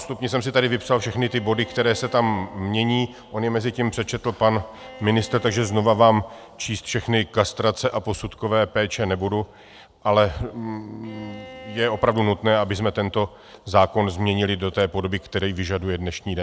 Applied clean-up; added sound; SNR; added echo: none; Bowed string instrument; 20 dB; none.